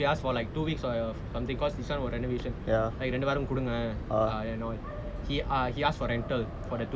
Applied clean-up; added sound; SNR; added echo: none; none; none; none.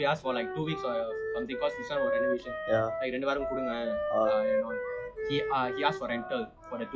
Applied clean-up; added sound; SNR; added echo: classical method log-MMSE.